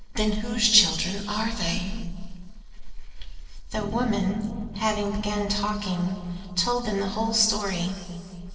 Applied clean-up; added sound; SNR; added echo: neural separator model SepFormer DNS4.